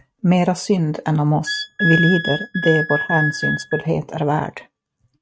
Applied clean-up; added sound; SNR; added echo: neural mask model RNNoise.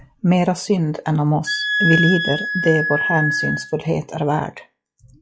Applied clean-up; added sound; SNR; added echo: classical method log-MMSE.